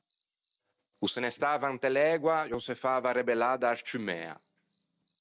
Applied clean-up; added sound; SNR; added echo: none; Cricket; 0 dB; none.